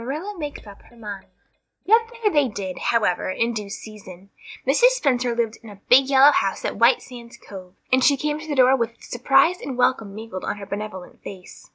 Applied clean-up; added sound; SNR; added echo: neural mask model DeepFilterNet 3.